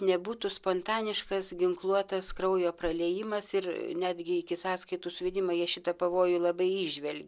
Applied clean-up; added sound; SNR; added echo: none; none; none; none.